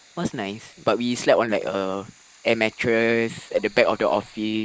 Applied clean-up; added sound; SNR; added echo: neural mask model Resemble Enhance denoiser.